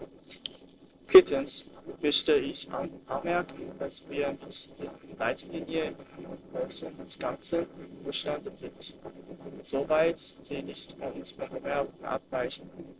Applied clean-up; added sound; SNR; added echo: neural separator model SepFormer DNS4.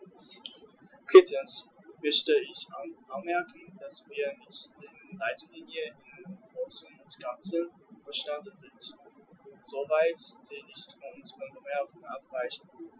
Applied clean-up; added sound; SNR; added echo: classical method Wiener filter.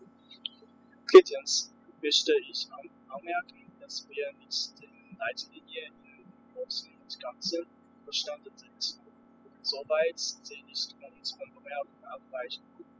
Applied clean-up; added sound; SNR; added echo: classical method spectral subtraction.